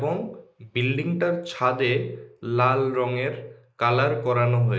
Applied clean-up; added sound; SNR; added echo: neural mask model Resemble Enhance denoiser.